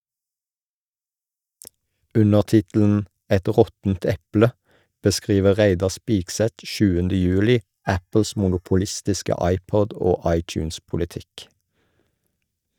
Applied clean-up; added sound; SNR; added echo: neural mask model DeepFilterNet 3.